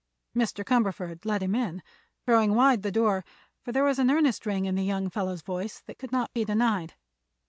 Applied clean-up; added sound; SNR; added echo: none; none; none; none.